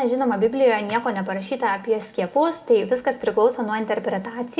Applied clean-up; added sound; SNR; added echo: none; none; none; reverberation time 1.6 s.